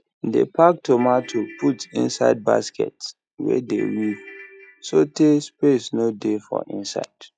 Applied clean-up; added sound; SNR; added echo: classical method log-MMSE.